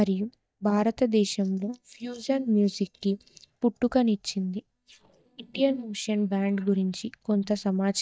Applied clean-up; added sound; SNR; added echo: neural mask model DeepFilterNet 3.